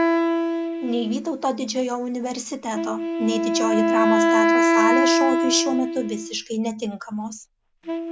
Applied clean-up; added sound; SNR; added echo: none; Wind instrument, woodwind instrument; -4 dB; none.